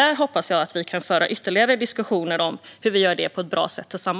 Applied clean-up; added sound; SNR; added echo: none; none; none; none.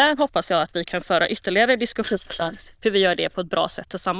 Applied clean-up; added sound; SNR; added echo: neural diffusion model UNIVERSE++.